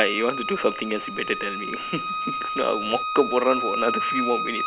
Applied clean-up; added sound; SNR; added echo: none; Bowed string instrument; 3 dB; none.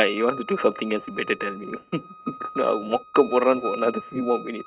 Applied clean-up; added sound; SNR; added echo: neural mask model RNNoise.